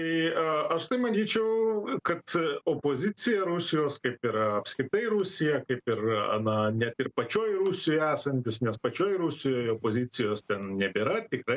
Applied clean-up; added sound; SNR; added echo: none; none; none; none.